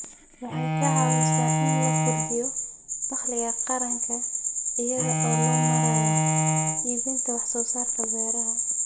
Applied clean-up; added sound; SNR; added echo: none; Bowed string instrument; 1 dB; none.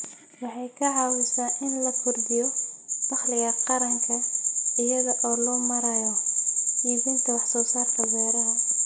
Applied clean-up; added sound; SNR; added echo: none; none; none; none.